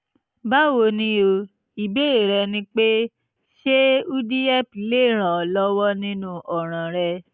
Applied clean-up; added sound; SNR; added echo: none; none; none; none.